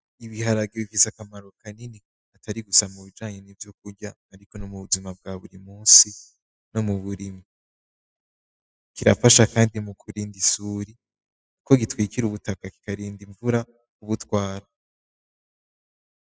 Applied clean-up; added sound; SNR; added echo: classical method spectral subtraction.